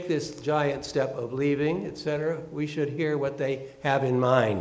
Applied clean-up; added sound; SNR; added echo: none; none; none; none.